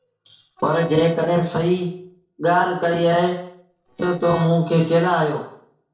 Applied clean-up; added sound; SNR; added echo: neural separator model SepFormer DNS4.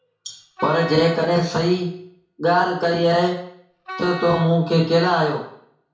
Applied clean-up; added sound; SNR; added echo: none; Wind instrument, woodwind instrument; 14 dB; reverberation time 0.6 s.